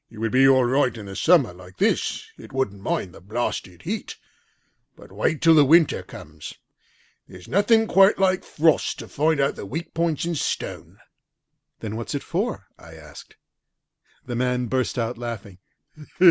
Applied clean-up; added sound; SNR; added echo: none; none; none; none.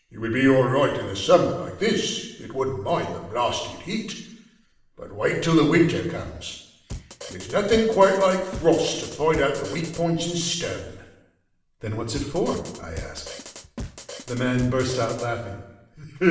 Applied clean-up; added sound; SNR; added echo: none; Drum kit; 14 dB; reverberation time 0.9 s.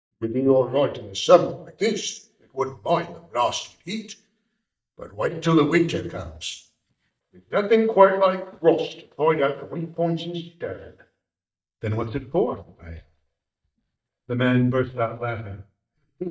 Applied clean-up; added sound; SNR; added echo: neural mask model DeepFilterNet 3.